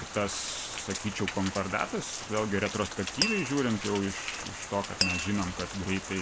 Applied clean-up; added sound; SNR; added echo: none; Rain + Glass; 5 dB; none.